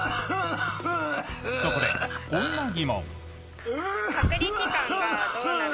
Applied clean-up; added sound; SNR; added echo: none; Cough; -3 dB; none.